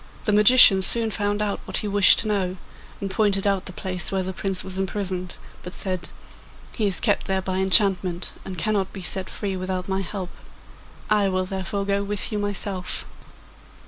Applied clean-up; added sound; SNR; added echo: none; none; none; none.